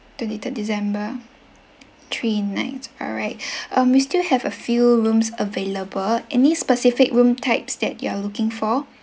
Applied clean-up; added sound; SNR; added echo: none; none; none; none.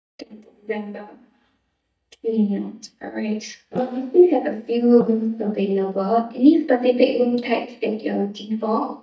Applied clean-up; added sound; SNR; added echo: neural mask model DeepFilterNet 3.